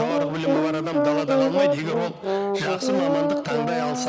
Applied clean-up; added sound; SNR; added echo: none; Brass instrument; -4 dB; none.